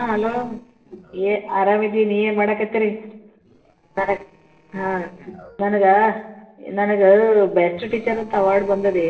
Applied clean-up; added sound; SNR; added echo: neural separator model SepFormer DNS4.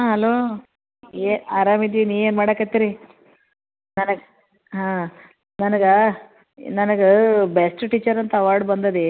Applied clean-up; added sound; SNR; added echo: none; none; none; none.